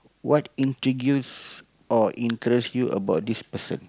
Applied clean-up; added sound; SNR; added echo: none; none; none; none.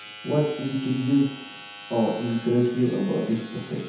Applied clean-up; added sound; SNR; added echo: none; Domestic sounds, home sounds; 17 dB; reverberation time 1.0 s.